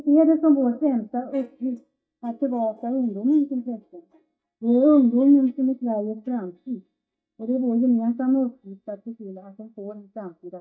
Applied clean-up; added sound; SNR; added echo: neural mask model DeepFilterNet 3.